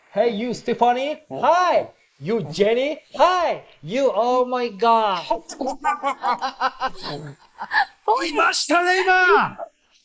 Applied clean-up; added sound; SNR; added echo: neural mask model Resemble Enhance denoiser.